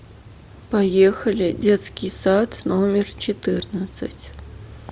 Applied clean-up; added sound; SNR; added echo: none; none; none; none.